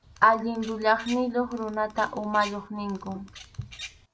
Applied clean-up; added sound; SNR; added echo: none; Bird vocalization, bird call, bird song; 19 dB; none.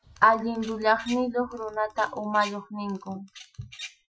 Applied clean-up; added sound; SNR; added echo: classical method Wiener filter.